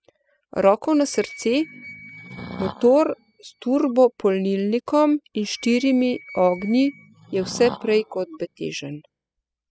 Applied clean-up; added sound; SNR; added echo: classical method spectral subtraction.